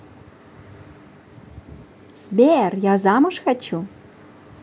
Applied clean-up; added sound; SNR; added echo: none; none; none; none.